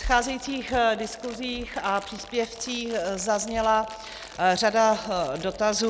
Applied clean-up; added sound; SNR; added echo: none; Crumpling, crinkling; 20 dB; none.